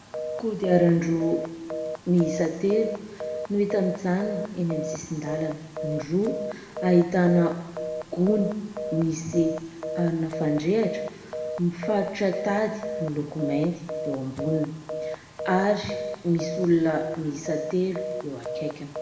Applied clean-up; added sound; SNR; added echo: none; Telephone; 7 dB; reverberation time 1.3 s.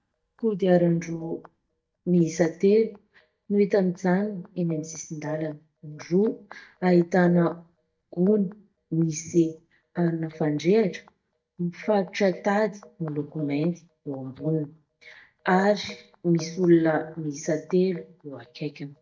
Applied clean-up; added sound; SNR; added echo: neural mask model DeepFilterNet 3.